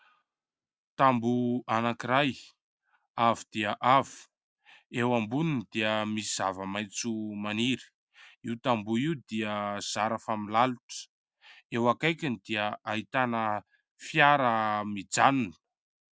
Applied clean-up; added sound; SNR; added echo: none; none; none; none.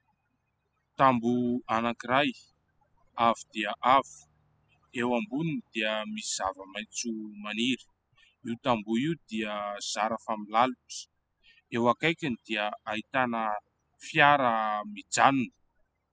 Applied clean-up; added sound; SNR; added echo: classical method spectral subtraction.